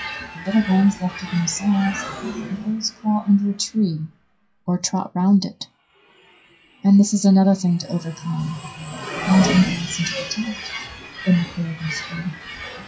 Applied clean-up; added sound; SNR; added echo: classical method WPE with log-MMSE.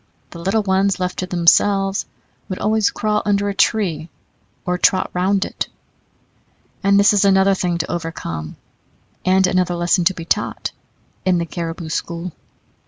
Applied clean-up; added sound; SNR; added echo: none; none; none; none.